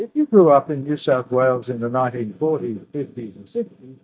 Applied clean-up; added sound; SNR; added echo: neural mask model DeepFilterNet 3.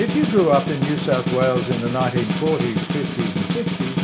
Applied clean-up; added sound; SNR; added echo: none; Snare drum; 2 dB; reverberation time 0.6 s.